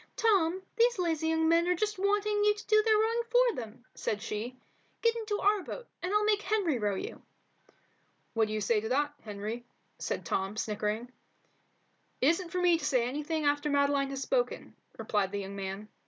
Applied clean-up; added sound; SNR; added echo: none; none; none; none.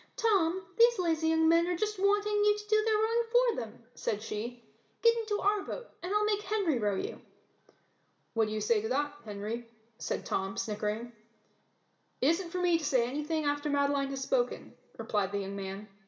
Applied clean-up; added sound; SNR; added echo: none; none; none; reverberation time 0.6 s.